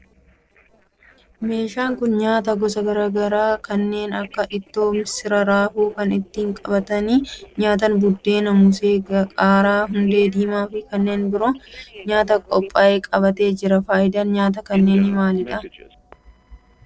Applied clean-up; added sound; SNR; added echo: neural separator model SepFormer DNS4.